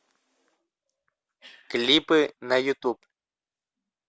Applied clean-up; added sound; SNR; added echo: none; none; none; none.